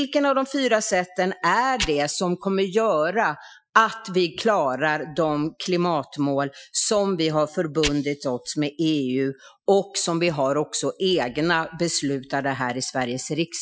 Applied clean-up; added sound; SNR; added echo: classical method Wiener filter.